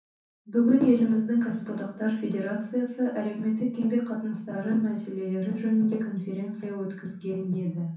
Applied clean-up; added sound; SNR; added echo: none; none; none; reverberation time 0.6 s.